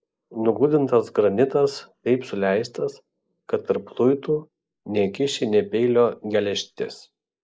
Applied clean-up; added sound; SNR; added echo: neural mask model Resemble Enhance denoiser.